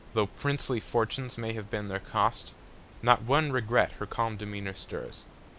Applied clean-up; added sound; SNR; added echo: none; none; none; none.